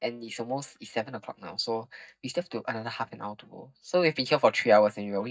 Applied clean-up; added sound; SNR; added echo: neural mask model DeepFilterNet 3.